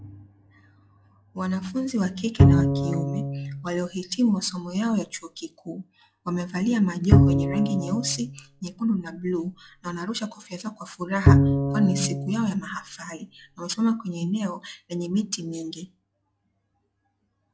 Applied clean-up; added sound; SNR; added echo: classical method log-MMSE.